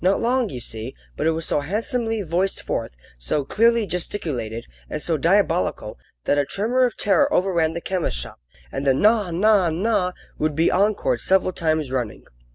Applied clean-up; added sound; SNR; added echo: none; none; none; none.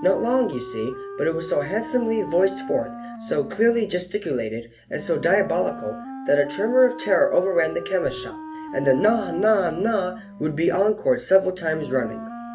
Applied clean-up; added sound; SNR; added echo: none; Wind instrument, woodwind instrument; 13 dB; reverberation time 0.3 s.